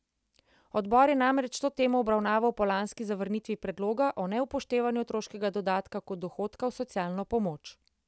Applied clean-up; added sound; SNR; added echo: none; none; none; none.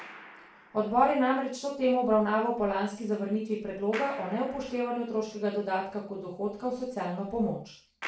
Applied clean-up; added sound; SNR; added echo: none; Clapping; 19 dB; reverberation time 0.4 s.